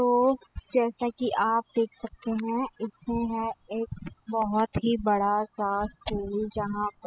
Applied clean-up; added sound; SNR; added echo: classical method spectral subtraction.